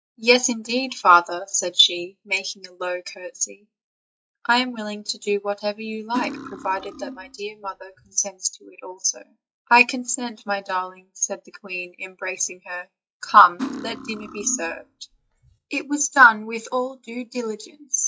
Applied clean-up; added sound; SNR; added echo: classical method log-MMSE.